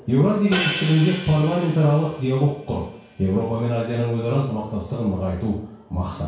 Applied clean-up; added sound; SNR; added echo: none; Hi-hat; 11 dB; reverberation time 0.6 s.